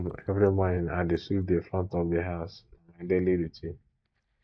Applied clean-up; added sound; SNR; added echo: neural mask model DeepFilterNet 3.